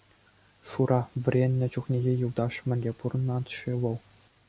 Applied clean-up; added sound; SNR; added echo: none; none; none; none.